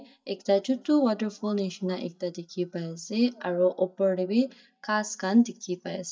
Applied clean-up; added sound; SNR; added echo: neural mask model DeepFilterNet 3.